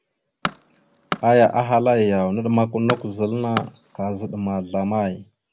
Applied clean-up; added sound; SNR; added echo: none; Tools; 12 dB; none.